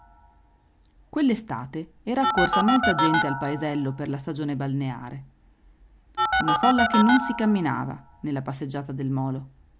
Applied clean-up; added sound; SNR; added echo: none; Telephone; 2 dB; none.